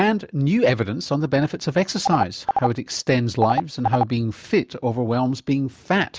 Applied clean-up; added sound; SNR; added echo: none; Telephone; 4 dB; none.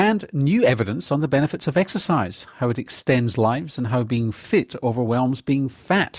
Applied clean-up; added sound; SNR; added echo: none; none; none; none.